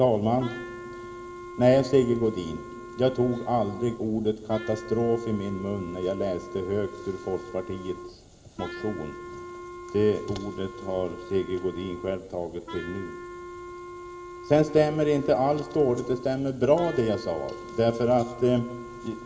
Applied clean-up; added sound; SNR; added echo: none; Wind instrument, woodwind instrument; 14 dB; reverberation time 2.8 s.